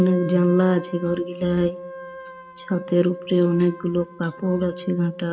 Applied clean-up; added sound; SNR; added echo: none; Wind instrument, woodwind instrument; 14 dB; reverberation time 0.6 s.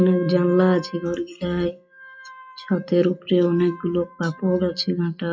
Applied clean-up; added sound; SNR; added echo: classical method WPE with log-MMSE.